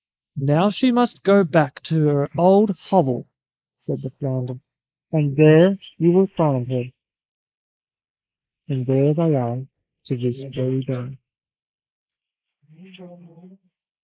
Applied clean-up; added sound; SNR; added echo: neural mask model Resemble Enhance denoiser.